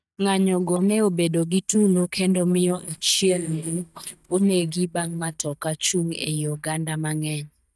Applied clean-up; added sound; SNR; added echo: neural mask model DeepFilterNet 3.